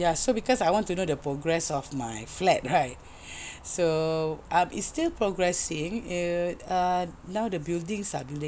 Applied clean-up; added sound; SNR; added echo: none; none; none; none.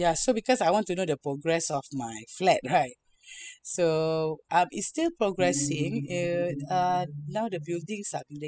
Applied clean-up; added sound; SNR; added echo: classical method spectral subtraction.